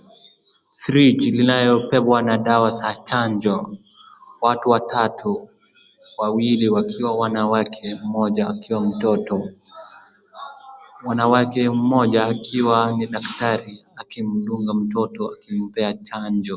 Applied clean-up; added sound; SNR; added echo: none; none; none; none.